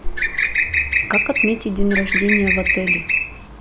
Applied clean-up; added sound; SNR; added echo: none; Bird; -3 dB; none.